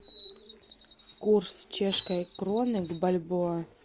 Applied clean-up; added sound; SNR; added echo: none; Bird vocalization, bird call, bird song; 2 dB; none.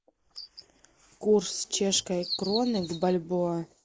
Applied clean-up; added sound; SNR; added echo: neural mask model Resemble Enhance denoiser.